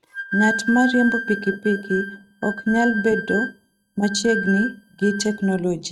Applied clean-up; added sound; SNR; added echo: neural mask model RNNoise.